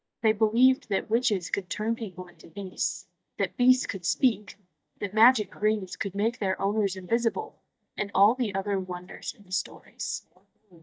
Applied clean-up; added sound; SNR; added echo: neural mask model DeepFilterNet 3.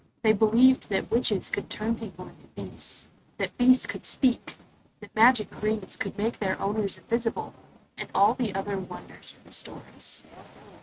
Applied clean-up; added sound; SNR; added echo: neural mask model RNNoise.